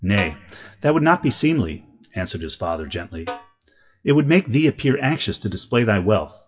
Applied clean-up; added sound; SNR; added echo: classical method WPE with log-MMSE.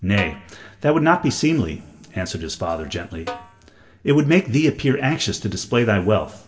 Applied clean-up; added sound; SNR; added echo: none; Snare drum; 17 dB; reverberation time 2.7 s.